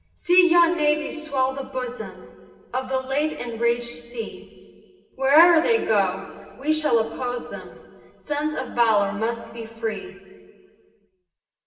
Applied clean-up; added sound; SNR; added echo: none; none; none; reverberation time 2.3 s.